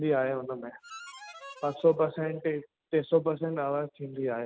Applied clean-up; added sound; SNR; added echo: none; Harmonica; 17 dB; none.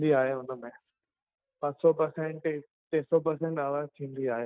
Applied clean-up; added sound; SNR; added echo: neural mask model DeepFilterNet 3.